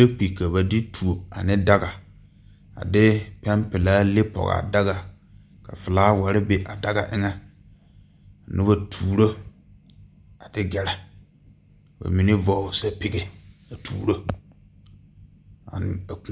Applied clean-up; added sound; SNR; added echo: none; none; none; none.